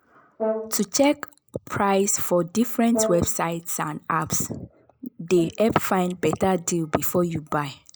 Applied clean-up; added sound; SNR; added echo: neural mask model Resemble Enhance denoiser.